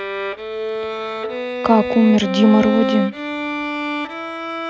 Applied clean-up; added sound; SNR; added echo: none; Bowed string instrument; 4 dB; none.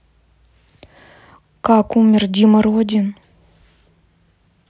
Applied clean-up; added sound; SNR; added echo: none; none; none; none.